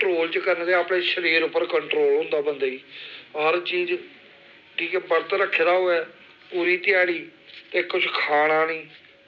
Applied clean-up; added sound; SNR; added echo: none; none; none; none.